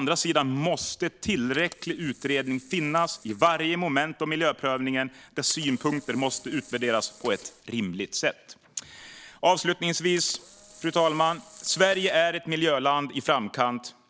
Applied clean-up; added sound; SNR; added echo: neural separator model SepFormer DNS4.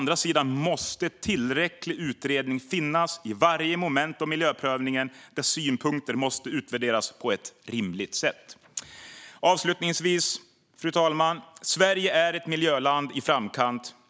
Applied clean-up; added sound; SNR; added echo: none; none; none; none.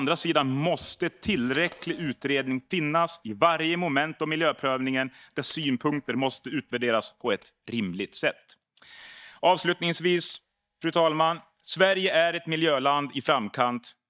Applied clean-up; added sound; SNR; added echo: neural mask model DeepFilterNet 3.